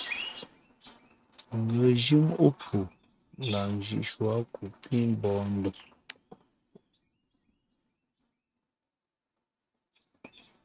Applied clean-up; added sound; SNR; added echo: neural mask model RNNoise.